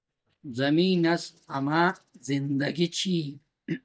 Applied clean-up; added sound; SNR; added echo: neural mask model DeepFilterNet 3.